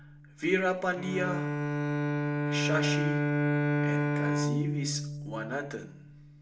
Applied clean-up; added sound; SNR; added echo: none; Bowed string instrument; -4 dB; reverberation time 0.5 s.